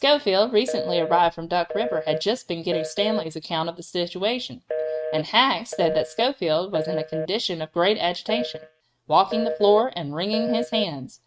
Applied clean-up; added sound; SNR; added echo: neural mask model RNNoise.